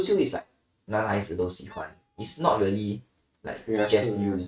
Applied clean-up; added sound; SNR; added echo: neural mask model RNNoise.